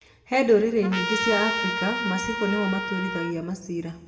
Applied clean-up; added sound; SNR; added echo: none; Trumpet; 4 dB; reverberation time 1.1 s.